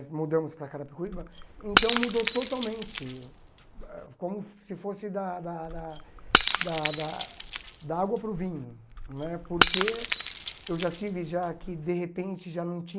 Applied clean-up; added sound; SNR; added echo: none; Shatter / Crushing; -1 dB; none.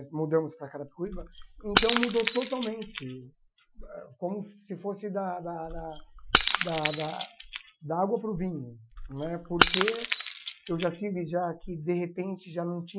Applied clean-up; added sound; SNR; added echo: classical method Wiener filter.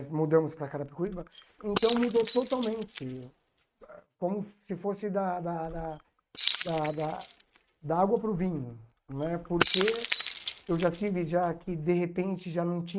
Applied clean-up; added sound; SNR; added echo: neural mask model RNNoise.